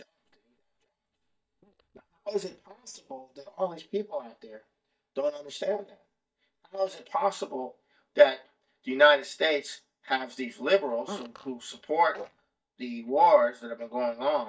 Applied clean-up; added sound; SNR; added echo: neural mask model DeepFilterNet 3.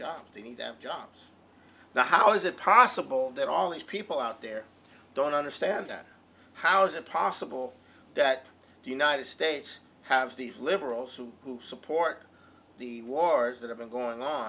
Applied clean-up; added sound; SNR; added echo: none; none; none; none.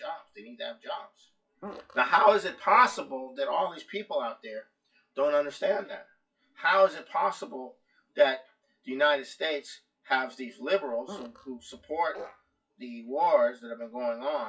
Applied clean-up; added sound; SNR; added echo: classical method WPE with log-MMSE.